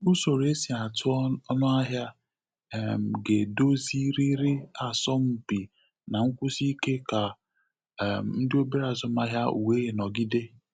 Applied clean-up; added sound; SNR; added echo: none; none; none; none.